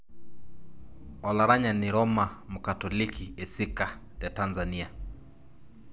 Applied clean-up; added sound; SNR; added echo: none; none; none; none.